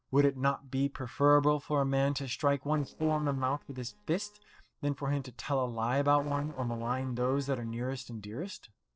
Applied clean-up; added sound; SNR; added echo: neural separator model SepFormer DNS4.